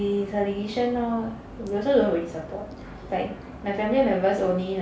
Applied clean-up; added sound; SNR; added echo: none; none; none; none.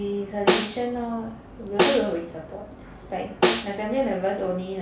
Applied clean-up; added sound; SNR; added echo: none; Snare drum; -1 dB; none.